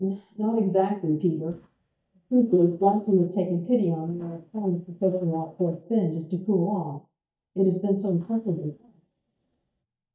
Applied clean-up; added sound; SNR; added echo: neural mask model DeepFilterNet 3.